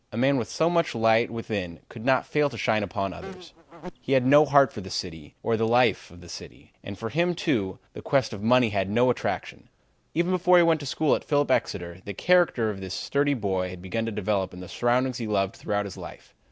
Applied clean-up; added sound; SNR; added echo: none; Insect; 18 dB; none.